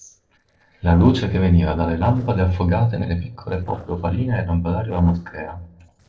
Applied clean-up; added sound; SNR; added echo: neural separator model SepFormer DNS4.